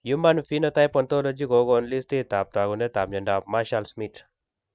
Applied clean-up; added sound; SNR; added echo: none; none; none; none.